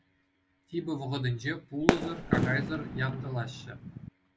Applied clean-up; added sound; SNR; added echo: none; Fireworks; -3 dB; none.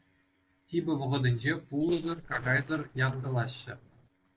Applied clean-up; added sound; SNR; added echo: neural separator model SepFormer DNS4.